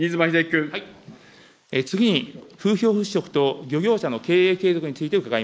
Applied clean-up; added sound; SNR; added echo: neural mask model Resemble Enhance denoiser.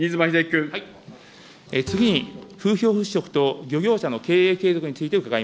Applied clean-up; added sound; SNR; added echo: none; Bowed string instrument; 19 dB; none.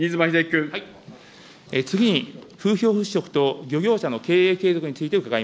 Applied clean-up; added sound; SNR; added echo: none; none; none; none.